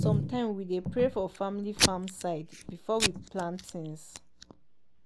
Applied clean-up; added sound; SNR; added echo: none; Packing tape, duct tape / Tearing; 1 dB; none.